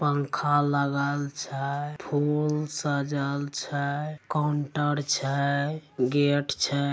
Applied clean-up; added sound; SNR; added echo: none; none; none; none.